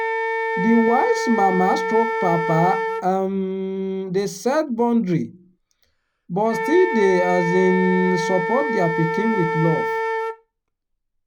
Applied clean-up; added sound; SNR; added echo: none; Wind instrument, woodwind instrument; 4 dB; none.